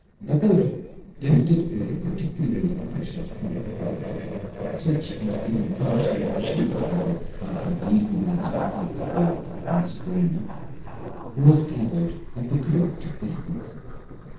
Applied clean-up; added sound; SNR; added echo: neural separator model SepFormer DNS4.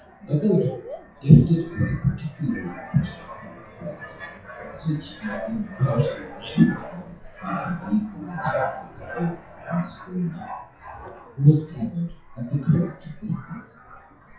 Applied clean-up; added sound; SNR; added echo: classical method WPE with log-MMSE.